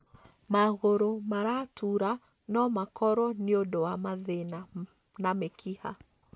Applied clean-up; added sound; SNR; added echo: none; none; none; none.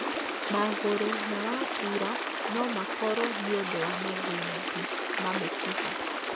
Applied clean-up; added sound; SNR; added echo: none; Stream; -1 dB; none.